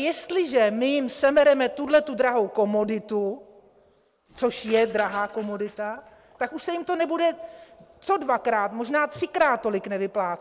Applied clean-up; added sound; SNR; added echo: neural mask model Resemble Enhance denoiser.